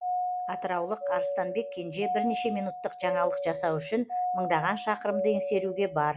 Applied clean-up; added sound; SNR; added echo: none; Doorbell; 2 dB; none.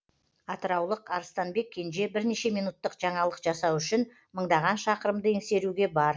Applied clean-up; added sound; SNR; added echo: none; none; none; none.